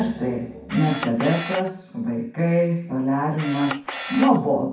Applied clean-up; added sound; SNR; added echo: none; Camera; 9 dB; reverberation time 0.6 s.